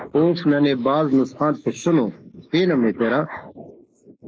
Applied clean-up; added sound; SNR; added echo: neural mask model Resemble Enhance denoiser.